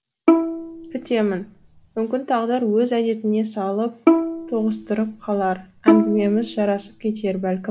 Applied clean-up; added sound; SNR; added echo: none; Bowed string instrument; 1 dB; none.